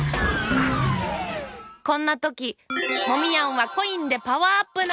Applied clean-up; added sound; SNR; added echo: none; none; none; none.